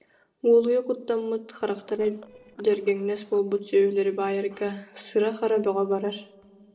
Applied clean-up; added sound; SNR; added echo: neural separator model SepFormer DNS4.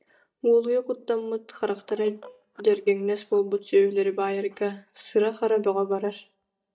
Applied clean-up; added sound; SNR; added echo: neural mask model DeepFilterNet 3.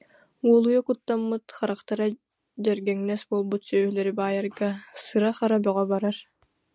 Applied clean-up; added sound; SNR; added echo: none; none; none; none.